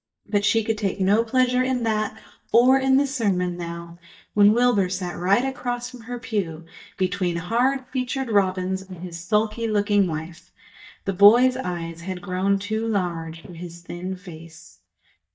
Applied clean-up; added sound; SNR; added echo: neural mask model DeepFilterNet 3.